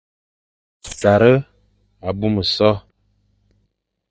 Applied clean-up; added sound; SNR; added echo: neural mask model DeepFilterNet 3.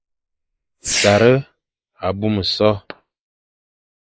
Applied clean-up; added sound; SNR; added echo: neural mask model Resemble Enhance denoiser.